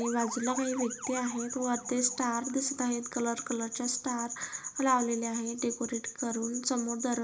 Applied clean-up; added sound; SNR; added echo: none; Motor vehicle (road) / Siren; 18 dB; reverberation time 0.4 s.